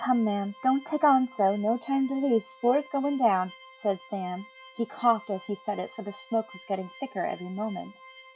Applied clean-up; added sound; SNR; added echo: classical method log-MMSE.